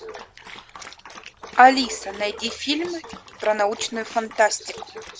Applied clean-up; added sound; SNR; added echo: none; Dog; 19 dB; none.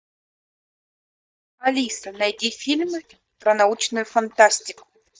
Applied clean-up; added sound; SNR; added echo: neural mask model DeepFilterNet 3.